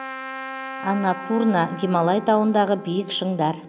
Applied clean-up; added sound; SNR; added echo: none; Trumpet; 13 dB; none.